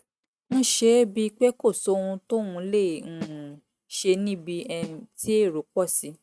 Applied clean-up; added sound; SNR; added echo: neural mask model RNNoise.